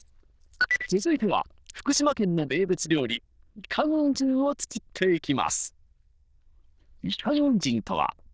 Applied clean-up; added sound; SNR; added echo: neural diffusion model UNIVERSE++.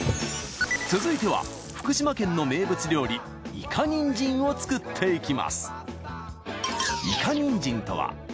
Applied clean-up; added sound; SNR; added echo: none; Splash, splatter; 14 dB; none.